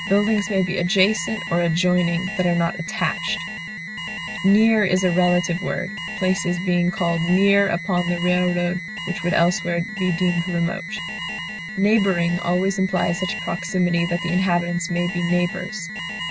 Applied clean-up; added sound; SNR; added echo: none; Alarm; 9 dB; none.